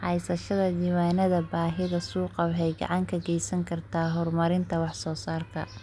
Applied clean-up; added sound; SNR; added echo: none; none; none; none.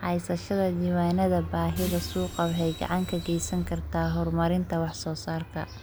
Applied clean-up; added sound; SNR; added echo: none; Fixed-wing aircraft, airplane + Bus; 11 dB; none.